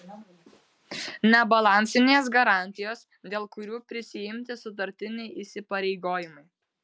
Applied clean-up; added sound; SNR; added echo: none; none; none; none.